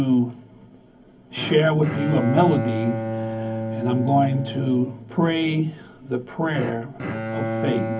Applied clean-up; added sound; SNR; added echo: none; Bowed string instrument; 7 dB; reverberation time 0.3 s.